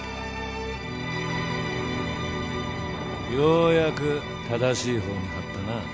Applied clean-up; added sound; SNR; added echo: none; none; none; none.